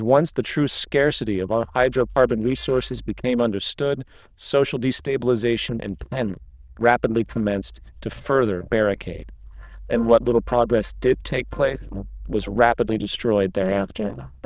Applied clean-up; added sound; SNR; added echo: neural diffusion model UNIVERSE++.